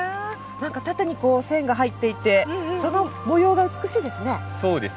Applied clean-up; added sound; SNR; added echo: none; none; none; none.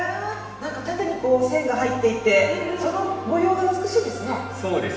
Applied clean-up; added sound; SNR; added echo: none; none; none; reverberation time 1.0 s.